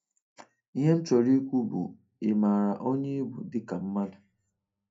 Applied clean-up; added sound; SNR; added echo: none; none; none; reverberation time 0.2 s.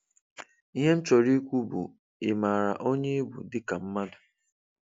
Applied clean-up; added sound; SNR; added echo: none; none; none; none.